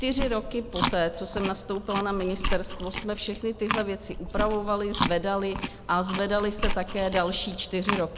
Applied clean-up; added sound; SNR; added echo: none; Chewing, mastication; 4 dB; none.